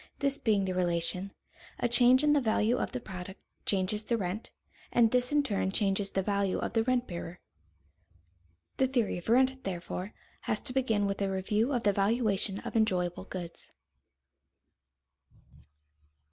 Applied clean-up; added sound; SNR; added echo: none; none; none; none.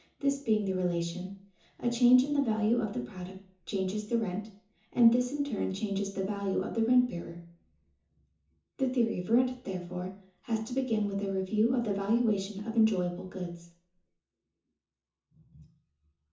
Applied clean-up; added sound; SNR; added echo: none; none; none; reverberation time 0.6 s.